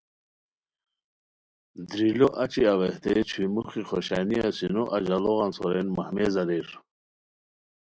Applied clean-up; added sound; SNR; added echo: none; none; none; none.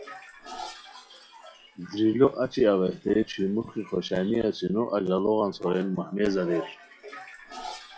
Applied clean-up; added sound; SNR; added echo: classical method log-MMSE.